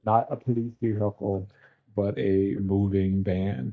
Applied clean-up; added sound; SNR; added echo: neural mask model DeepFilterNet 3.